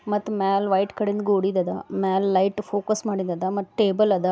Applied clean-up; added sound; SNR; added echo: none; none; none; none.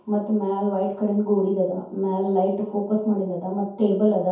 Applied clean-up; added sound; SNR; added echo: none; none; none; reverberation time 0.6 s.